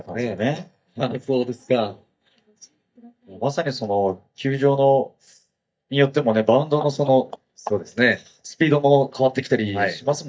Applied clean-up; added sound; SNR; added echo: neural mask model DeepFilterNet 3.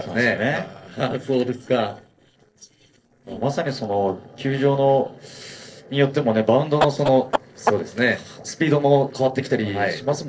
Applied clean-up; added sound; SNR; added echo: neural separator model SepFormer DNS4.